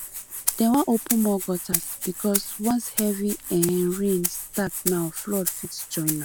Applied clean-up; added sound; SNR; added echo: none; Rattle (instrument); 6 dB; none.